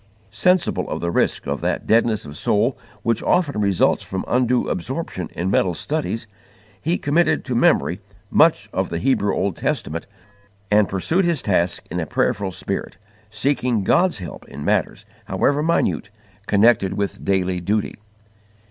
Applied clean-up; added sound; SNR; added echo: none; none; none; none.